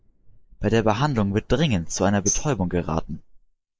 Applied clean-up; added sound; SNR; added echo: neural mask model Resemble Enhance denoiser.